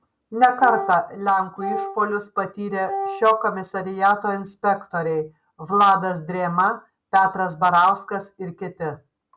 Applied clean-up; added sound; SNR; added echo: none; Wind instrument, woodwind instrument; 8 dB; none.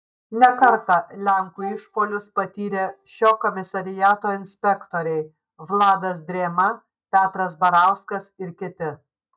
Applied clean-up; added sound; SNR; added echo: neural mask model DeepFilterNet 3.